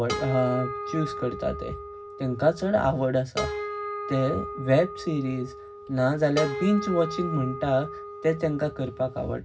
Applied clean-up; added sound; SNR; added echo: none; Harp; 8 dB; reverberation time 0.4 s.